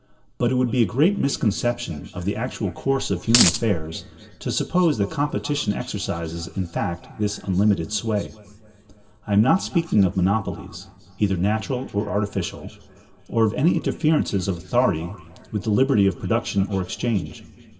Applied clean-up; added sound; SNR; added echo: none; Coin (dropping); -2 dB; reverberation time 2.4 s.